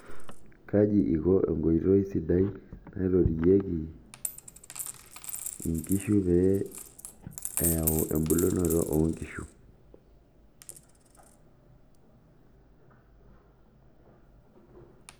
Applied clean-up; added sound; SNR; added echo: none; Coin (dropping); 13 dB; none.